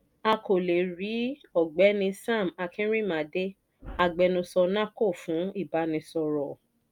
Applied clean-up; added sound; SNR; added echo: none; none; none; none.